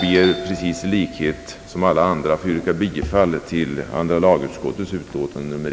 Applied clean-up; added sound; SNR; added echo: none; Doorbell; 17 dB; none.